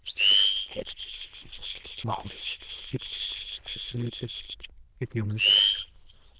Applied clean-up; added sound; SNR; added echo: neural diffusion model UNIVERSE++.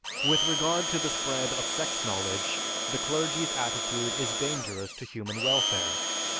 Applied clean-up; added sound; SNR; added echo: none; Domestic sounds, home sounds; -3 dB; none.